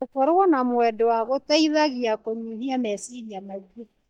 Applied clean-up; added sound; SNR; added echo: neural mask model DeepFilterNet 3.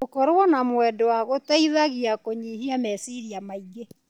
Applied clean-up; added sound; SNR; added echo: none; none; none; none.